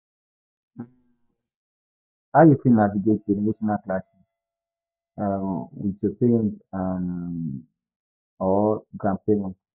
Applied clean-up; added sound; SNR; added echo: neural mask model DeepFilterNet 3.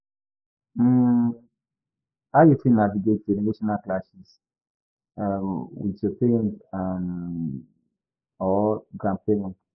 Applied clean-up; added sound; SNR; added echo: neural mask model Resemble Enhance denoiser.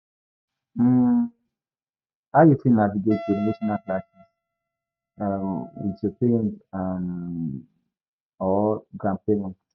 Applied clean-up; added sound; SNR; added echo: neural mask model RNNoise.